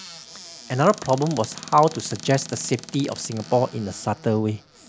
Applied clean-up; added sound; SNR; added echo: none; Squeak / Cupboard open or close; 17 dB; none.